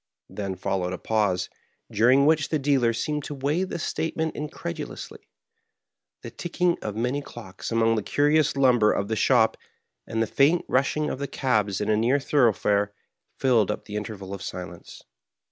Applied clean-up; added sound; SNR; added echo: none; none; none; none.